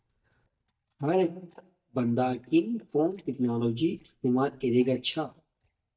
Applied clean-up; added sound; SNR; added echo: neural mask model DeepFilterNet 3.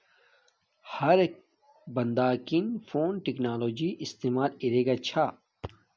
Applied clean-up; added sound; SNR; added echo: none; none; none; none.